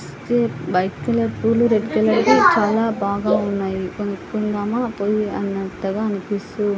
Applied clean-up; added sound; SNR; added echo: none; none; none; none.